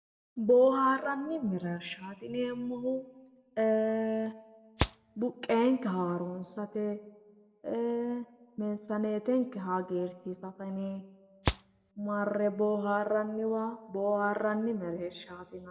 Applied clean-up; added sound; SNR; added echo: none; Rattle (instrument); -4 dB; reverberation time 1.0 s.